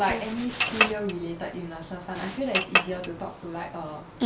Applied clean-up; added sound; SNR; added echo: none; Chink, clink; -2 dB; none.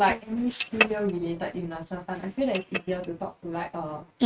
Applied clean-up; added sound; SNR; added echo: neural mask model RNNoise.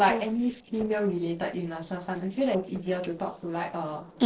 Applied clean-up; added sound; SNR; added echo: neural separator model SepFormer DNS4.